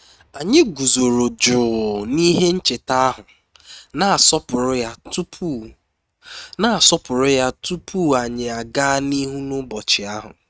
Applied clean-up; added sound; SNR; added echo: neural mask model RNNoise.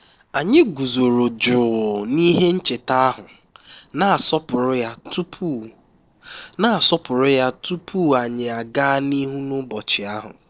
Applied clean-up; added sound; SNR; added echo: neural separator model SepFormer DNS4.